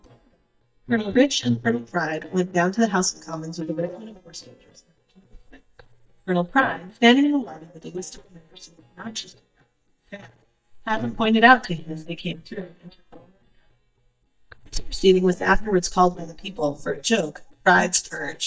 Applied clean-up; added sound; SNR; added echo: neural mask model DeepFilterNet 3.